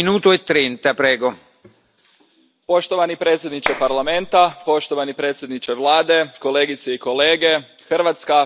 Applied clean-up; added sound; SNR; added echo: none; Clapping; 10 dB; none.